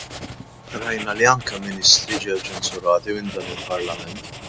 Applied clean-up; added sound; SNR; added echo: none; Writing; 11 dB; none.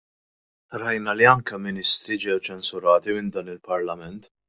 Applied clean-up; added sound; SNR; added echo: none; none; none; none.